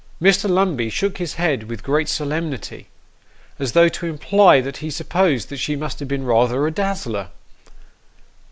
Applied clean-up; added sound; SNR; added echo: none; none; none; none.